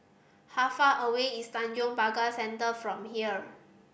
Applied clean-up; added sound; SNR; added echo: none; none; none; none.